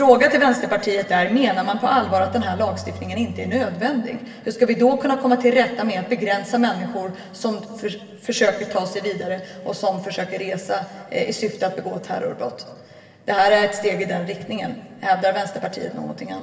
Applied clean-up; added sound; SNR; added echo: none; Bowed string instrument; 15 dB; reverberation time 2.3 s.